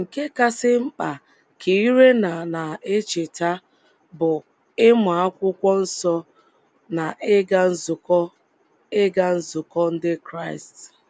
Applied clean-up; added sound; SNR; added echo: none; none; none; none.